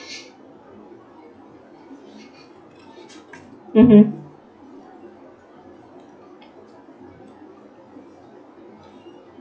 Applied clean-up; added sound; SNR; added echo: classical method log-MMSE.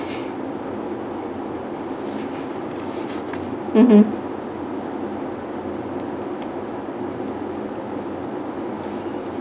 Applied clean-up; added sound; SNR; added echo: none; none; none; none.